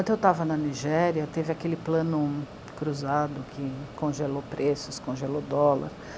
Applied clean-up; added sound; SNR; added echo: none; Mechanisms; 16 dB; none.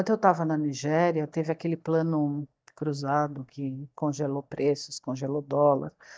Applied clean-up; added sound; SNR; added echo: neural mask model DeepFilterNet 3.